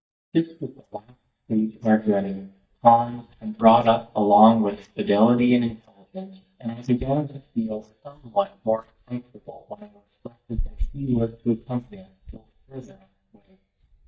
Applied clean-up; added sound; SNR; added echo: neural mask model DeepFilterNet 3.